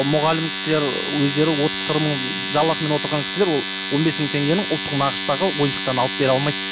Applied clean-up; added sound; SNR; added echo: none; Domestic sounds, home sounds; 5 dB; none.